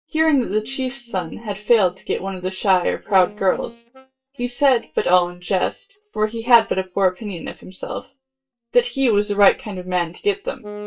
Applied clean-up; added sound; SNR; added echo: neural mask model DeepFilterNet 3.